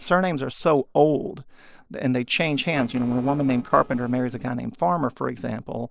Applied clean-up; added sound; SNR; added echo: neural separator model SepFormer DNS4.